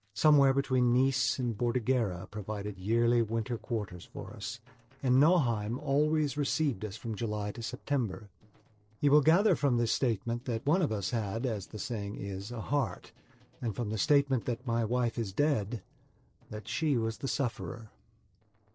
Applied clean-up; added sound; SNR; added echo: neural separator model SepFormer DNS4.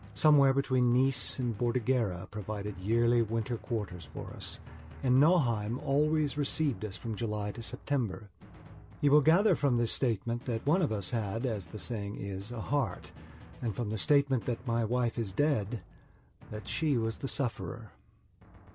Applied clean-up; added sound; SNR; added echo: none; Drum; 20 dB; none.